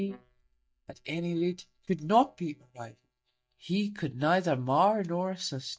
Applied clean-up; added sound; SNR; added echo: neural mask model DeepFilterNet 3.